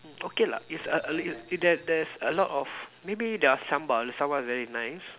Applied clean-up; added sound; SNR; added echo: none; none; none; none.